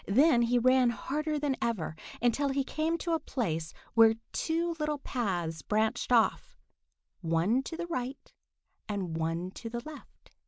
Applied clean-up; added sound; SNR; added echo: none; none; none; none.